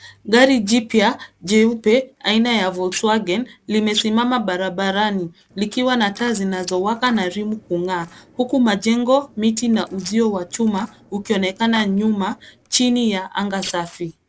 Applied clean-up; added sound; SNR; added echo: neural separator model SepFormer DNS4.